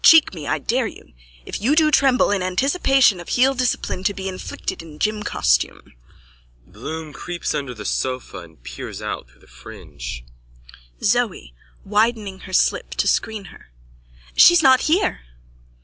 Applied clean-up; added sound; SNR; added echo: none; none; none; none.